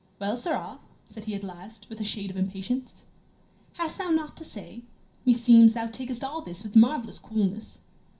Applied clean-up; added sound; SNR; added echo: none; none; none; reverberation time 0.3 s.